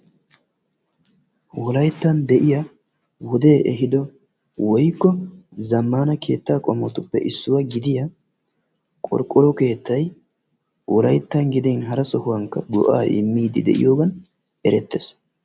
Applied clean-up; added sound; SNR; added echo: none; none; none; none.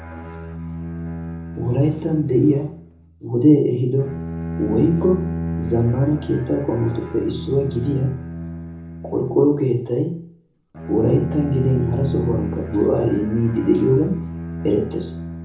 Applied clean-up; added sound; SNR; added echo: none; Bowed string instrument; 9 dB; reverberation time 0.6 s.